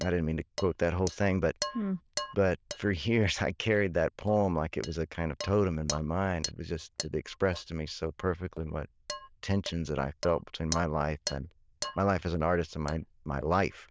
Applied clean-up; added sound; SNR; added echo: neural diffusion model UNIVERSE++.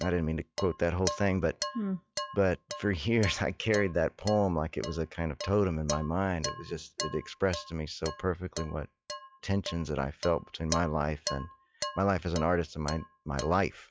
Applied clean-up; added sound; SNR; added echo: classical method log-MMSE.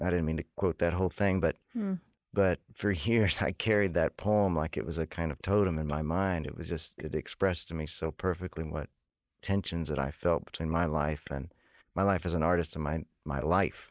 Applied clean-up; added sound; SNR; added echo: neural mask model Resemble Enhance denoiser.